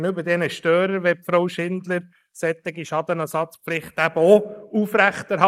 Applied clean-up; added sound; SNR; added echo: neural mask model Resemble Enhance denoiser.